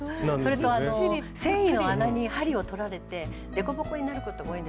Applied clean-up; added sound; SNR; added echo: none; none; none; none.